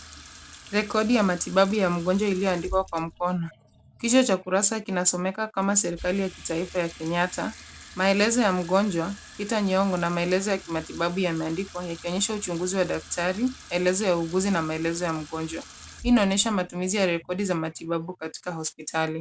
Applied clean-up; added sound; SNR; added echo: none; Sink (filling or washing) / Water tap, faucet; 19 dB; none.